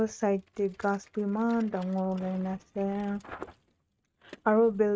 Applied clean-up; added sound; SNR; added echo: neural mask model RNNoise.